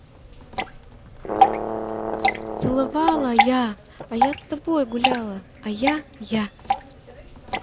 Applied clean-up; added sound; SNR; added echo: none; Drip / Water + Brass instrument; -1 dB; none.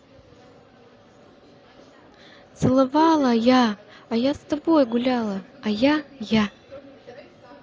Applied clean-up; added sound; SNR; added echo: none; none; none; none.